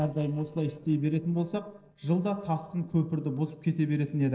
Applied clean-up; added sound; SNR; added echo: neural separator model SepFormer DNS4.